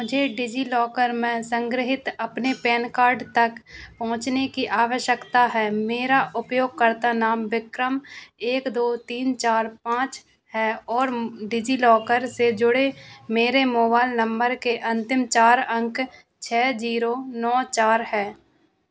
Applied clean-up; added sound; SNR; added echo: none; none; none; none.